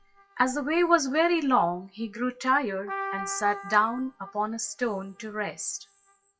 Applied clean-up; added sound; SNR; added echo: classical method WPE with log-MMSE.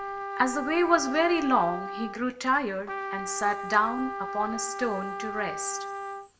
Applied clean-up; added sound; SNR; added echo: none; Trumpet; 7 dB; reverberation time 0.7 s.